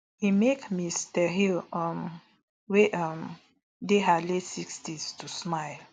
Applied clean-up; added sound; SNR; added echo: none; none; none; none.